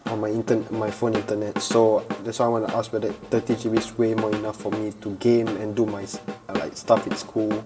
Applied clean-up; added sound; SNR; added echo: none; Drum / Drum kit; 9 dB; reverberation time 0.6 s.